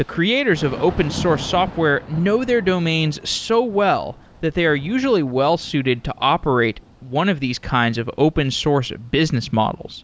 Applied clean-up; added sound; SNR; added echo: none; Thunder / Rain; 17 dB; none.